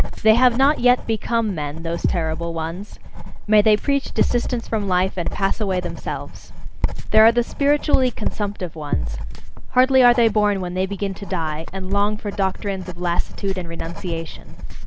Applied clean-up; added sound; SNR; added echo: none; Writing + Bass drum; 0 dB; none.